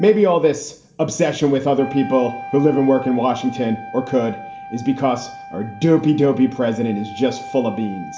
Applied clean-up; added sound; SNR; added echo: none; Wind instrument, woodwind instrument; 15 dB; reverberation time 0.5 s.